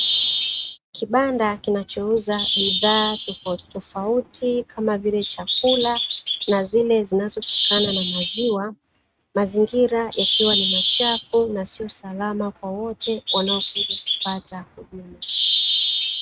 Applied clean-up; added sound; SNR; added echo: neural mask model RNNoise.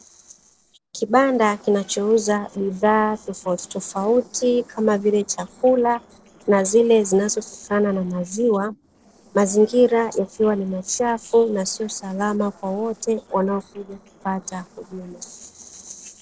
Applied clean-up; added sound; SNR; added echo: neural separator model SepFormer DNS4.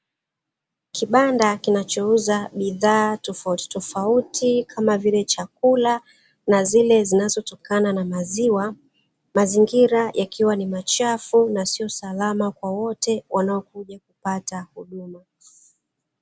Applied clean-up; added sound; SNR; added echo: none; none; none; none.